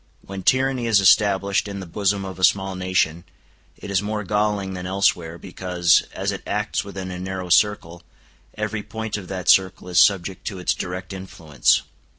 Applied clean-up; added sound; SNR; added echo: none; none; none; none.